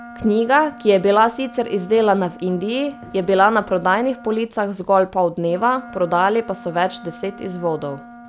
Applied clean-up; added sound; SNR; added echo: none; Wind instrument, woodwind instrument; 20 dB; none.